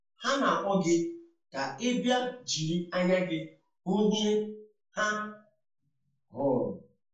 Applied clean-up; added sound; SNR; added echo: none; none; none; reverberation time 0.3 s.